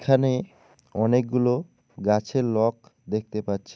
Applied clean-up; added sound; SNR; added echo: none; none; none; none.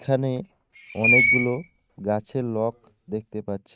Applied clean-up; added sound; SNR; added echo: neural mask model RNNoise.